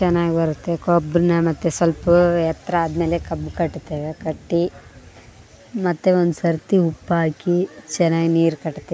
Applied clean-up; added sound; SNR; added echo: none; none; none; none.